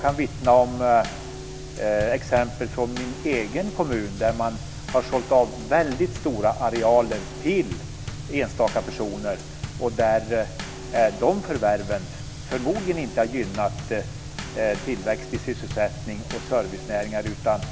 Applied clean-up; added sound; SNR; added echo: none; Bass drum / Snare drum / Drum kit; 12 dB; none.